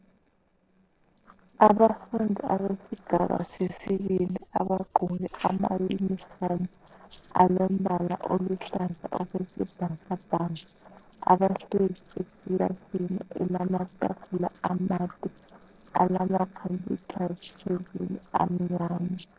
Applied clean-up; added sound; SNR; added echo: neural separator model SepFormer DNS4.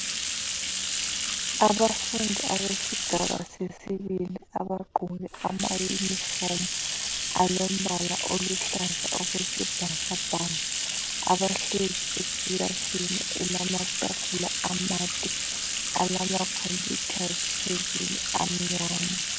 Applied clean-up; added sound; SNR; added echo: none; Bathtub (filling or washing); -1 dB; none.